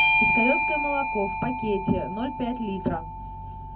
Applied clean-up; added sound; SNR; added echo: none; Bell / Doorbell; -2 dB; reverberation time 0.3 s.